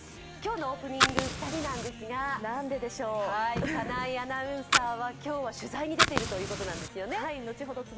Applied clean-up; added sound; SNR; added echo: none; Fire; 1 dB; none.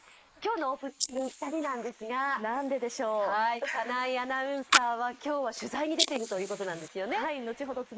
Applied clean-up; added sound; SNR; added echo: neural mask model Resemble Enhance denoiser.